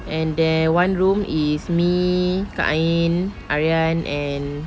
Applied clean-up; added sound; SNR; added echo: none; none; none; none.